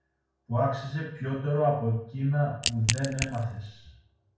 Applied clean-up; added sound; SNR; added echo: none; Crack / Crushing; 4 dB; reverberation time 0.5 s.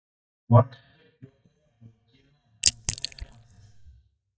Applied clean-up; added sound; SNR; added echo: neural mask model DeepFilterNet 3.